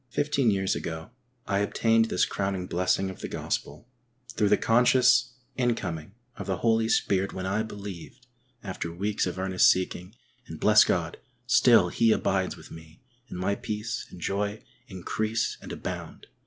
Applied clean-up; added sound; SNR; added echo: none; none; none; none.